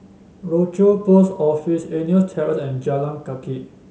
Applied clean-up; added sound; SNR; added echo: none; none; none; none.